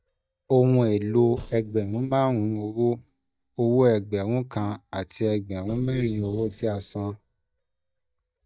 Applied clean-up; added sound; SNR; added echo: neural mask model DeepFilterNet 3.